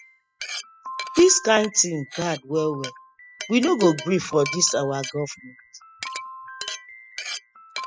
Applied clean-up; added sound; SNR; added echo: classical method spectral subtraction.